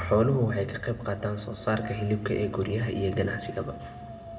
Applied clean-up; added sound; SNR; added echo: none; Wind; 18 dB; reverberation time 1.0 s.